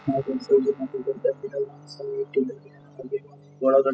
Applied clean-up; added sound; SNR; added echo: classical method spectral subtraction.